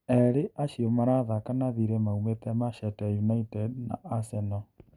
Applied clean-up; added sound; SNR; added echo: none; none; none; none.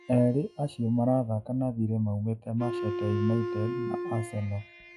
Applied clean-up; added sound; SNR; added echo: classical method log-MMSE.